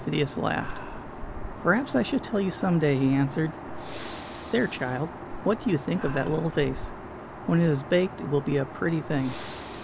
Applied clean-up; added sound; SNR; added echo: none; Aircraft + Breathing; 10 dB; none.